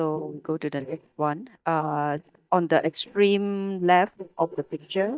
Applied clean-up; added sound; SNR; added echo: neural mask model DeepFilterNet 3.